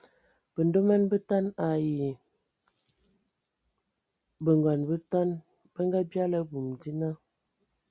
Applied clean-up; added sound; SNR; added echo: none; none; none; none.